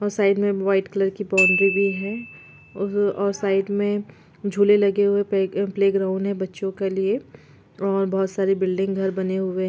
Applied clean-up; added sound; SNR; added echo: none; Glockenspiel; 7 dB; none.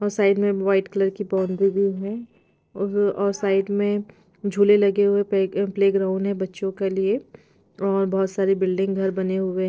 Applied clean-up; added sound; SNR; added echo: neural separator model SepFormer DNS4.